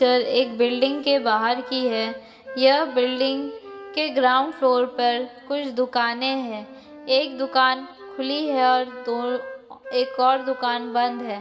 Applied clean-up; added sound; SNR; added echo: none; Wind instrument, woodwind instrument; 16 dB; reverberation time 1.5 s.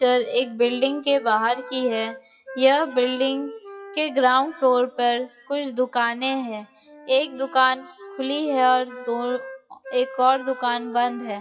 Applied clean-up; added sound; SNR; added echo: classical method WPE with log-MMSE.